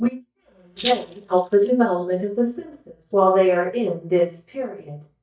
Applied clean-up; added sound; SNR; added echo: neural mask model DeepFilterNet 3.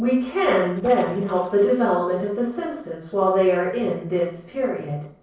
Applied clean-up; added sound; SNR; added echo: neural separator model SepFormer DNS4.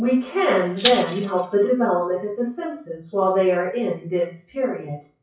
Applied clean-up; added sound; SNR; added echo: classical method WPE with log-MMSE.